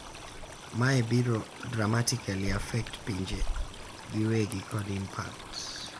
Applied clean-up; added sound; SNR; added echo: none; Stream; 8 dB; none.